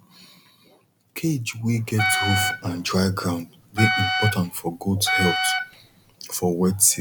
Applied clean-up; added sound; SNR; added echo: none; Wind instrument, woodwind instrument; 1 dB; none.